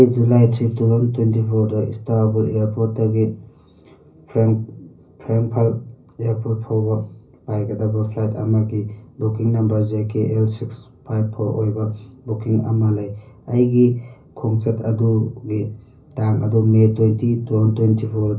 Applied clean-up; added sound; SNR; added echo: none; none; none; reverberation time 0.5 s.